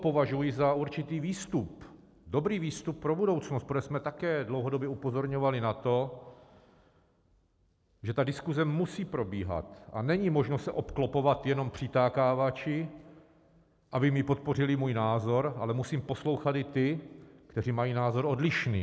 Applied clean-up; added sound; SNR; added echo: none; none; none; none.